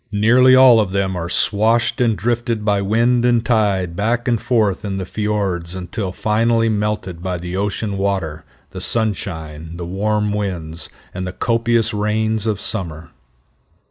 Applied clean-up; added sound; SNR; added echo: none; none; none; none.